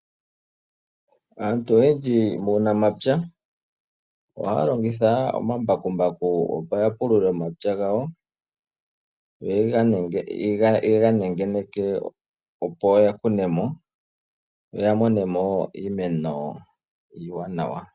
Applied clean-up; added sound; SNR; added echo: none; none; none; none.